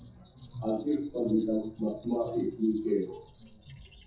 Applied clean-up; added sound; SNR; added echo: classical method WPE with log-MMSE.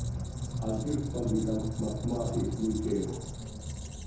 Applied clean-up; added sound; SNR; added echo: none; Squeak; 2 dB; reverberation time 0.8 s.